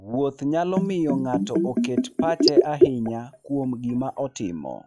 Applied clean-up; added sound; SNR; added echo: classical method log-MMSE.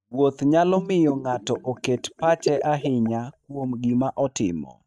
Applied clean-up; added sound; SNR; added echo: neural mask model DeepFilterNet 3.